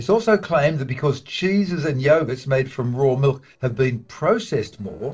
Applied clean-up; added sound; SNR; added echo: neural separator model SepFormer DNS4.